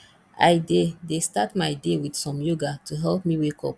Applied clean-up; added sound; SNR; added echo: none; none; none; none.